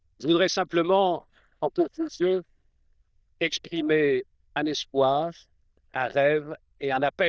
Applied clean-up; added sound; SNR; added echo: neural diffusion model UNIVERSE++.